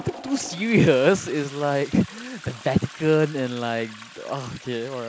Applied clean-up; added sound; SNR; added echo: none; Toilet flush; 18 dB; none.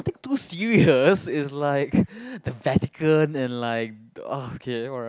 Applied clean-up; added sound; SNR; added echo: none; none; none; none.